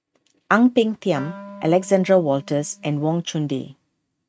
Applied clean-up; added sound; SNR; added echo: neural mask model RNNoise.